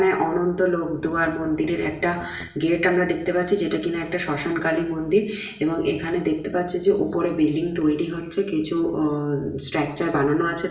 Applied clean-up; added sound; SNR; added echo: none; Strum; 17 dB; reverberation time 0.7 s.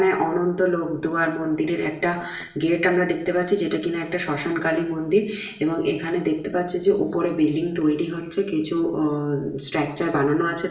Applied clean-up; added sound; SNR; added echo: neural separator model SepFormer DNS4.